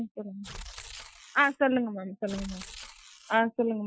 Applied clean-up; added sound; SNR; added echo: classical method Wiener filter.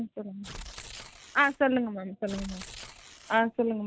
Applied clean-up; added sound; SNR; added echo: none; Tearing; 15 dB; none.